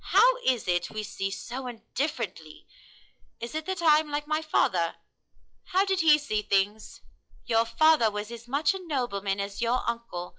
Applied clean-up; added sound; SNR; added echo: classical method log-MMSE.